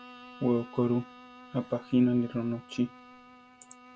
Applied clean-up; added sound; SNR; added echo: none; Bowed string instrument; 20 dB; none.